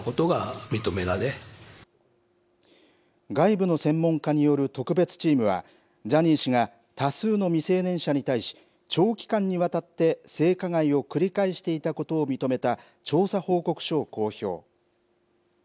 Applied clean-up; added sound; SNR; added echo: none; none; none; none.